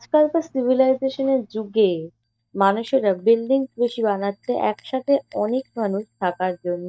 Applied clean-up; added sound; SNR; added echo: neural mask model DeepFilterNet 3.